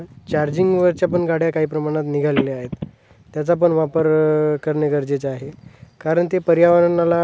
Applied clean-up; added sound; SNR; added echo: none; Telephone; 12 dB; none.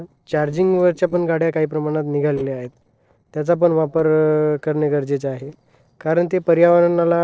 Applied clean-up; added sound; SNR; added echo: neural separator model SepFormer DNS4.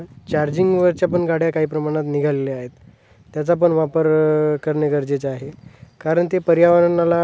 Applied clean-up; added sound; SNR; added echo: none; none; none; none.